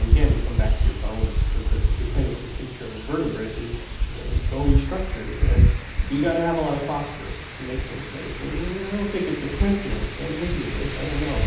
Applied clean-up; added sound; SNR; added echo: none; Wind; -5 dB; reverberation time 0.8 s.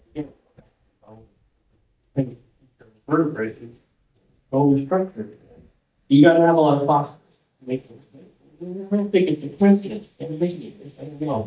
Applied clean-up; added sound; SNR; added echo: neural mask model DeepFilterNet 3.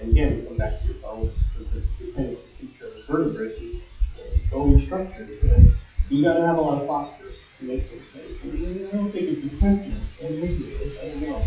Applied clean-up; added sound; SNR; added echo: classical method WPE with log-MMSE.